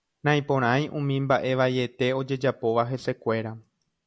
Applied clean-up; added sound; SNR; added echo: none; none; none; none.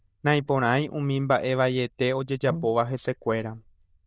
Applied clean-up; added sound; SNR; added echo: neural diffusion model UNIVERSE++.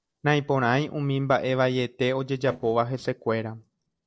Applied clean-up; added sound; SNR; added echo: neural separator model SepFormer DNS4.